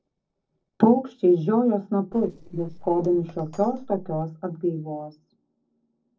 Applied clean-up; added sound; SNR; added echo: neural separator model SepFormer DNS4.